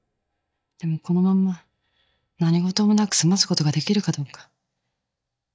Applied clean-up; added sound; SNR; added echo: neural mask model DeepFilterNet 3.